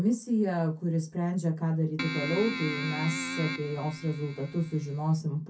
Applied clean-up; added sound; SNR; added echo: none; Keyboard (musical); 7 dB; reverberation time 0.3 s.